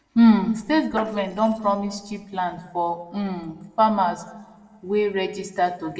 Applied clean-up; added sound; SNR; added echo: neural separator model SepFormer DNS4.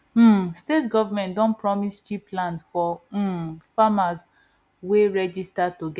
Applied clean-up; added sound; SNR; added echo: none; none; none; none.